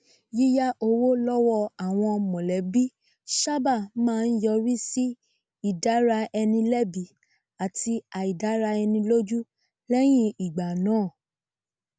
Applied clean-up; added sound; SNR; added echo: none; none; none; none.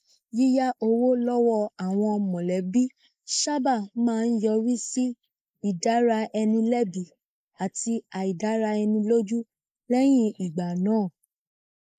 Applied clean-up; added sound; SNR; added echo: neural mask model Resemble Enhance denoiser.